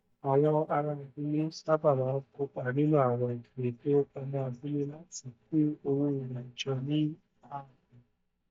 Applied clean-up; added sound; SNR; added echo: neural mask model DeepFilterNet 3.